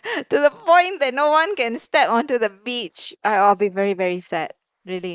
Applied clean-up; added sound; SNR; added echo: neural mask model Resemble Enhance denoiser.